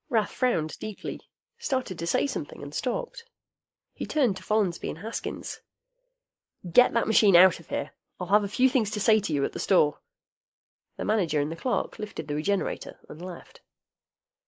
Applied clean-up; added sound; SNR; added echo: neural mask model Resemble Enhance denoiser.